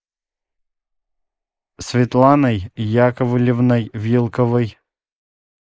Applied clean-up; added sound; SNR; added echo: neural mask model Resemble Enhance denoiser.